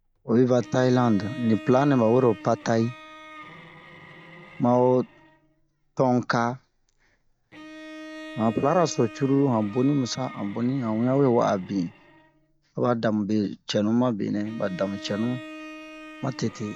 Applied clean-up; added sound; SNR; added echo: none; Bowed string instrument; 19 dB; none.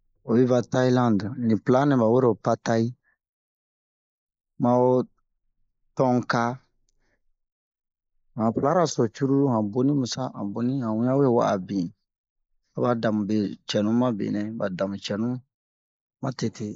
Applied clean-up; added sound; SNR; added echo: neural mask model Resemble Enhance denoiser.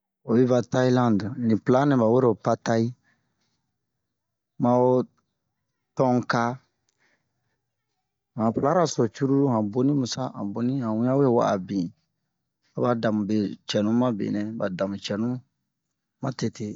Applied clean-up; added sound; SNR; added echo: none; none; none; none.